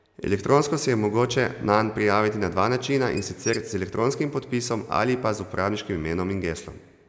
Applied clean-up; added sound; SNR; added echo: none; Squeak / Dishes, pots, and pans; 19 dB; none.